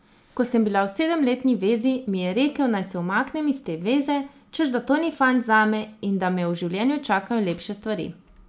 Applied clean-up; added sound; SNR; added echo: none; none; none; none.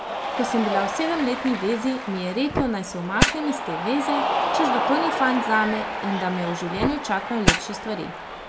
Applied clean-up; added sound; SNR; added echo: none; Cheering + Fire; 0 dB; none.